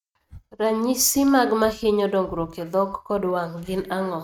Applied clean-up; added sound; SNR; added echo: neural mask model RNNoise.